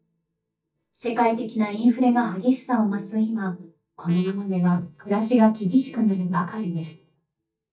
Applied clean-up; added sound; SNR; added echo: neural mask model DeepFilterNet 3.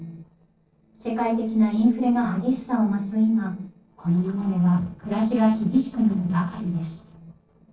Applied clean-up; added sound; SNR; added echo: neural separator model SepFormer DNS4.